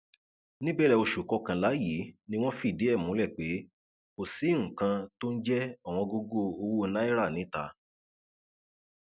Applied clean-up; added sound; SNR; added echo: none; none; none; none.